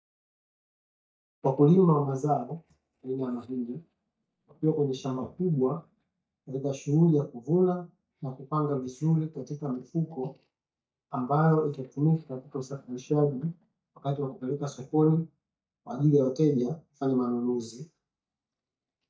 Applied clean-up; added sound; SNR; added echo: neural mask model DeepFilterNet 3.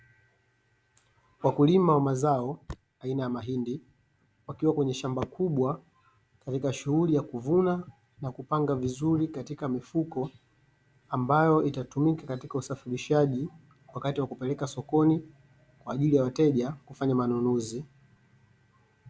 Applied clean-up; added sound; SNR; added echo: none; none; none; none.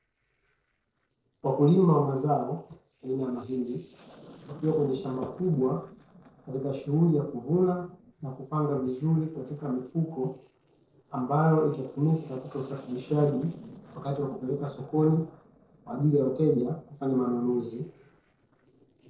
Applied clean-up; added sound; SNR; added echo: neural separator model SepFormer DNS4.